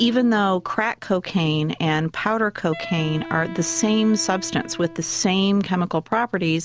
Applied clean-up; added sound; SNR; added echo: none; Wind instrument, woodwind instrument; 18 dB; none.